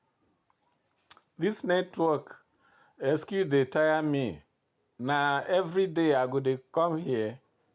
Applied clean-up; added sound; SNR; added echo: none; none; none; none.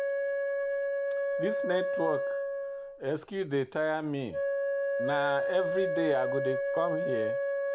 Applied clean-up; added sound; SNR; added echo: none; Wind instrument, woodwind instrument; -3 dB; none.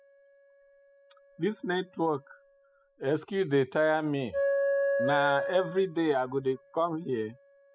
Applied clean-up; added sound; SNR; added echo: classical method spectral subtraction.